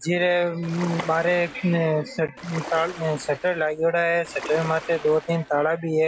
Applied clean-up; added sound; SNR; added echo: none; Ocean; 15 dB; none.